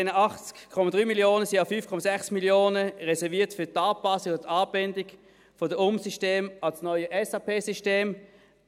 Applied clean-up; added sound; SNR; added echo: none; none; none; none.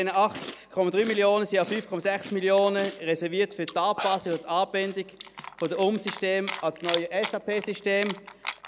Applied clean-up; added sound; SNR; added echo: none; Chewing, mastication; 12 dB; none.